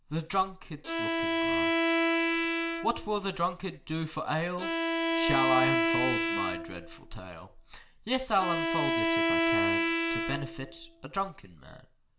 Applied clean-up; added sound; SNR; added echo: none; Bowed string instrument; -4 dB; reverberation time 0.4 s.